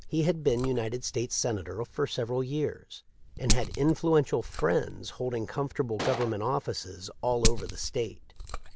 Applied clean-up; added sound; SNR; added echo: none; Gunshot, gunfire + Glass; 4 dB; none.